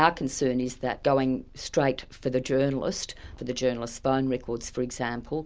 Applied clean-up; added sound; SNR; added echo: none; none; none; none.